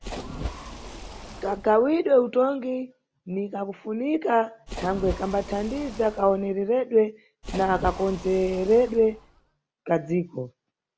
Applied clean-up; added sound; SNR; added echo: none; Splash, splatter; 12 dB; none.